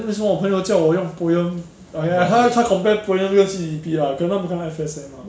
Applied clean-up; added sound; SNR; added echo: none; none; none; none.